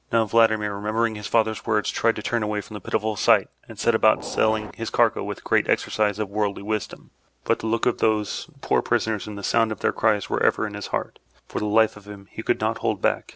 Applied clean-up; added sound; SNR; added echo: none; Train; 11 dB; none.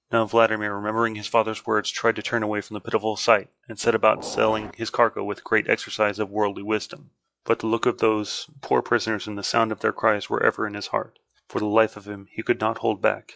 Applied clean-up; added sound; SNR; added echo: classical method log-MMSE.